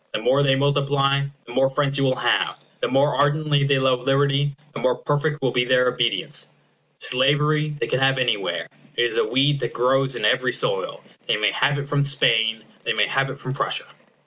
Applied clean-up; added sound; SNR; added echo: none; none; none; none.